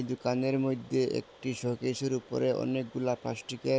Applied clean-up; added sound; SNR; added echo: none; none; none; none.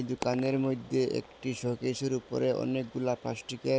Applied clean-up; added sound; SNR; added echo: none; Coin (dropping); 19 dB; none.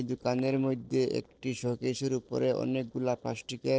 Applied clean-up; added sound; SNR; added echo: neural separator model SepFormer DNS4.